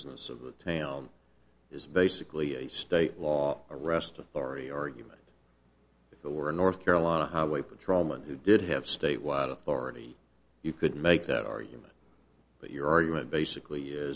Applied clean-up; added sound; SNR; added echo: none; none; none; none.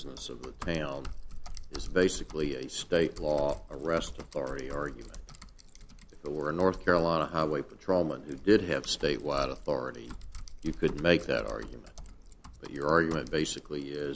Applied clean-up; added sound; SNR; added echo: none; Typing; 11 dB; none.